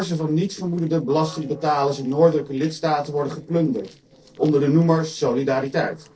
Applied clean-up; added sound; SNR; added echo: neural separator model SepFormer DNS4.